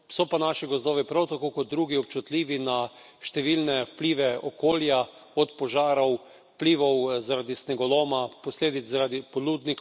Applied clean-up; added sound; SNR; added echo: none; none; none; none.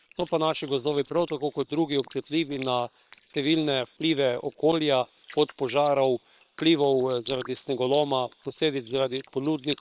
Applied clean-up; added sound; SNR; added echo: neural separator model SepFormer WHAM!.